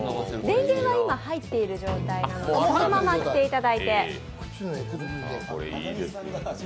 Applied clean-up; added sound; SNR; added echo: none; Wind instrument, woodwind instrument + Drum; 14 dB; none.